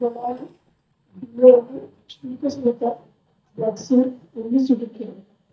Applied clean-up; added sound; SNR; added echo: neural mask model DeepFilterNet 3.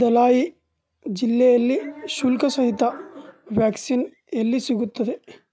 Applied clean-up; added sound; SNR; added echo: none; none; none; none.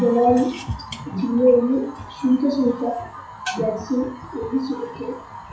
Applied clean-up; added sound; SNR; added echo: classical method WPE with log-MMSE.